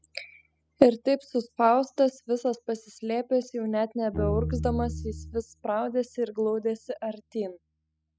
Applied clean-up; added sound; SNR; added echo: classical method spectral subtraction.